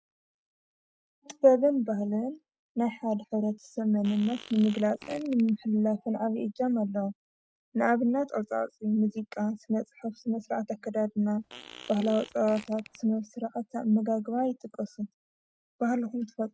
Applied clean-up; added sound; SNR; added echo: none; Fart; 20 dB; none.